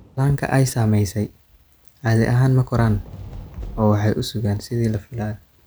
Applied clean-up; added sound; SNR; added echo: none; Fireworks; 18 dB; none.